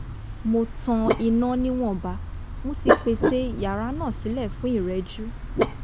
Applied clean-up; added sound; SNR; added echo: none; Dog; 1 dB; none.